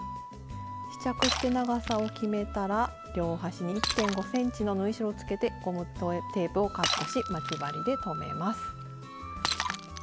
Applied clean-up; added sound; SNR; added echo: none; Shatter; 7 dB; none.